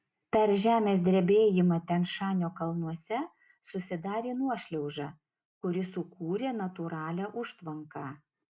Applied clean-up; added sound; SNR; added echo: none; none; none; none.